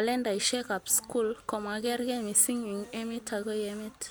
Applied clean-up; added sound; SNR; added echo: none; none; none; none.